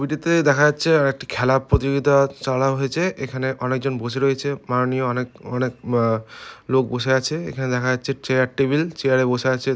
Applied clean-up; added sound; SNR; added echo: none; none; none; none.